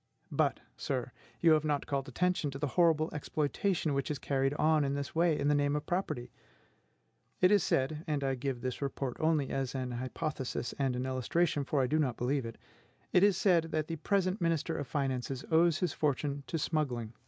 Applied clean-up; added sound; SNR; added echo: none; none; none; none.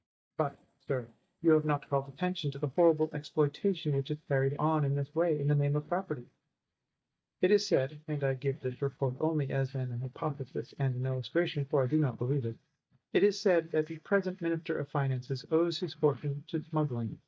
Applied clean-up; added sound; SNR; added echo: neural mask model DeepFilterNet 3.